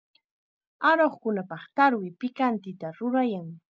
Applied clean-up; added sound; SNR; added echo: none; none; none; none.